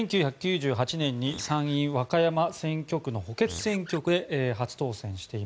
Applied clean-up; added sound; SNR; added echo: neural mask model Resemble Enhance denoiser.